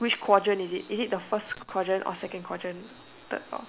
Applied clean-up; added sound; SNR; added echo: none; none; none; none.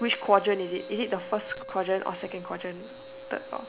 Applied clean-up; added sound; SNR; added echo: none; Wind instrument, woodwind instrument; 13 dB; none.